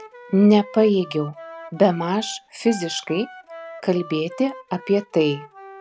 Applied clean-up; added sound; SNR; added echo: none; Wind instrument, woodwind instrument; 18 dB; none.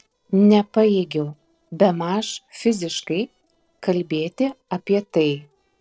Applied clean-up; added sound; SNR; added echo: neural separator model SepFormer DNS4.